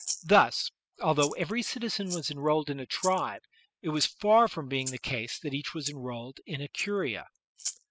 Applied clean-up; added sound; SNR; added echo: classical method spectral subtraction.